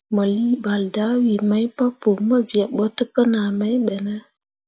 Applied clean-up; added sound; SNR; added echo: none; none; none; none.